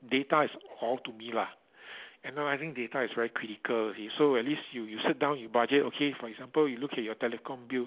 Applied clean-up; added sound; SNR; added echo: none; none; none; none.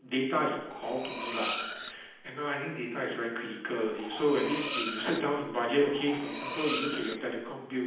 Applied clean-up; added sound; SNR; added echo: none; Cutlery, silverware; 7 dB; reverberation time 0.9 s.